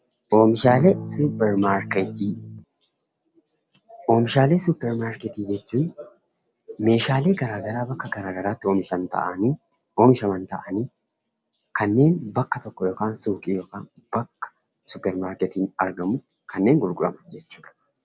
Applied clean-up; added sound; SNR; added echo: none; Electric guitar / Strum; 9 dB; none.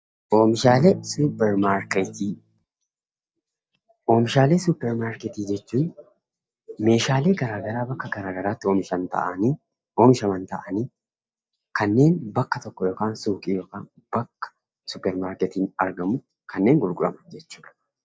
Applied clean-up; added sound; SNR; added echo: neural mask model DeepFilterNet 3.